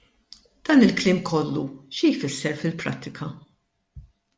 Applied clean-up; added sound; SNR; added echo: none; none; none; none.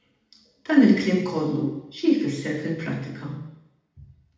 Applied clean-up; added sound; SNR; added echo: none; none; none; reverberation time 0.8 s.